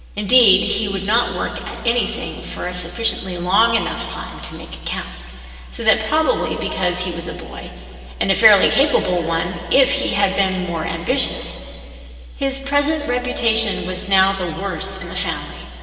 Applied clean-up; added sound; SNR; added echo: none; none; none; reverberation time 2.7 s.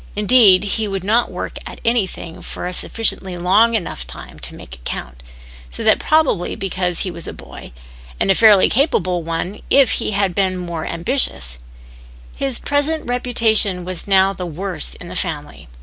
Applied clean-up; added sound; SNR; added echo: none; none; none; none.